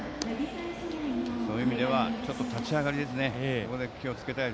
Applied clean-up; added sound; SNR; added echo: none; none; none; none.